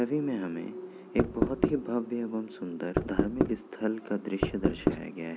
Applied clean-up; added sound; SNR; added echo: none; Knock; -4 dB; none.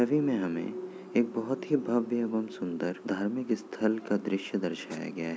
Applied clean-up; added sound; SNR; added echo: none; none; none; none.